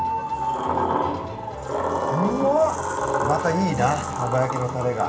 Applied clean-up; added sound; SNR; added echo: none; Sliding door; 2 dB; reverberation time 1.1 s.